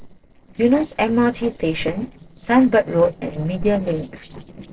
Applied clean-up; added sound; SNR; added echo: neural separator model SepFormer DNS4.